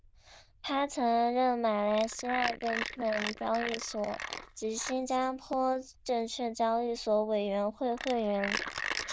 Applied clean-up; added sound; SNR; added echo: neural diffusion model UNIVERSE++.